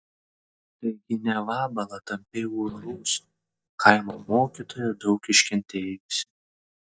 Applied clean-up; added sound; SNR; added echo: neural mask model DeepFilterNet 3.